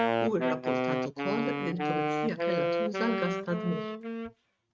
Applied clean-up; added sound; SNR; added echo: neural mask model RNNoise.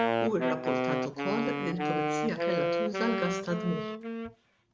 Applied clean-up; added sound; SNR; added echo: none; Wind instrument, woodwind instrument; -3 dB; none.